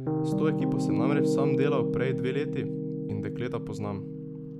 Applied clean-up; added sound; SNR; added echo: none; Piano; -5 dB; none.